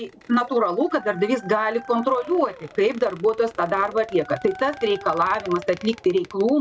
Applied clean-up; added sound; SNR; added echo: none; Squeak + Dog; 19 dB; none.